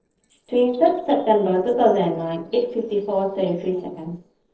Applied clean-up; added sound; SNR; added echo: neural separator model SepFormer DNS4.